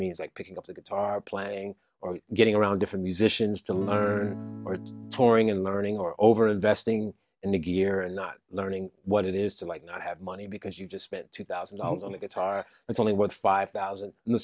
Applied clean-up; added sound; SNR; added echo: none; Acoustic guitar / Strum; 11 dB; none.